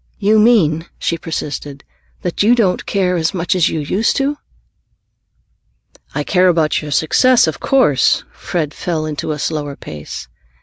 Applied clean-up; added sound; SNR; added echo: none; none; none; none.